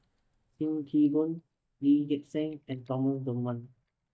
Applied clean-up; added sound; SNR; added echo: neural mask model DeepFilterNet 3.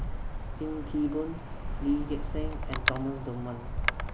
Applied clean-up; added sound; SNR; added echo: none; Wind; -2 dB; none.